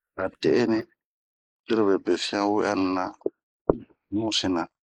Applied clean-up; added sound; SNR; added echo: neural mask model Resemble Enhance denoiser.